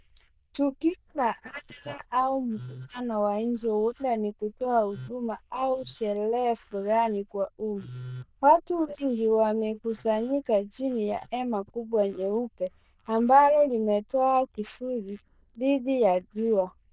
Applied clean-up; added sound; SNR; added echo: neural diffusion model UNIVERSE++.